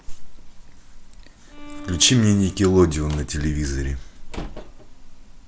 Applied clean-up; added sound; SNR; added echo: none; Bowed string instrument + Slam; 18 dB; none.